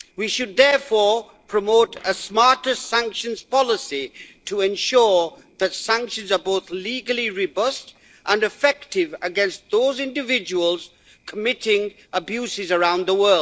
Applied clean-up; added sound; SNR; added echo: neural separator model SepFormer DNS4.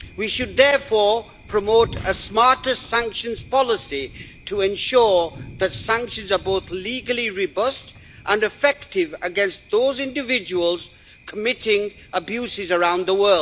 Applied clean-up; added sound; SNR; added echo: none; Thunder; 20 dB; none.